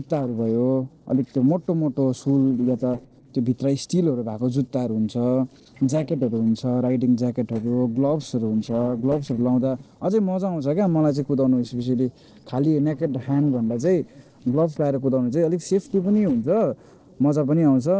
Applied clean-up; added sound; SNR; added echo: neural separator model SepFormer DNS4.